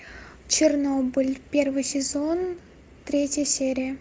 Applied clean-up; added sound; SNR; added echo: none; none; none; none.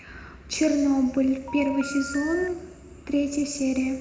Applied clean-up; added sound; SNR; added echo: none; Telephone; 12 dB; reverberation time 1.8 s.